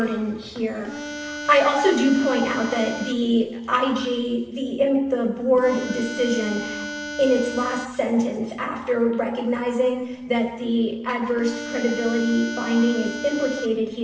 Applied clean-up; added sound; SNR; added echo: none; Harmonica; 9 dB; reverberation time 1.0 s.